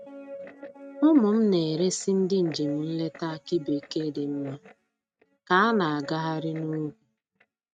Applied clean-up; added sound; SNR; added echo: neural mask model RNNoise.